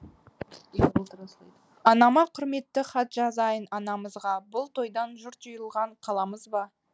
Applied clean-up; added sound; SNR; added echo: none; none; none; none.